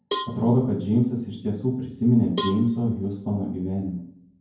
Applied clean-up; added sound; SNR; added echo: none; Cowbell; 13 dB; reverberation time 0.9 s.